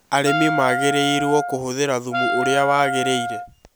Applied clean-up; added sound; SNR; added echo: none; Wind instrument, woodwind instrument; 3 dB; none.